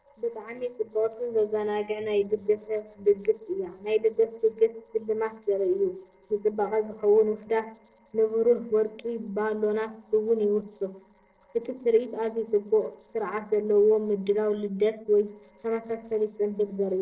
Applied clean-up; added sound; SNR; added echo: neural separator model SepFormer DNS4.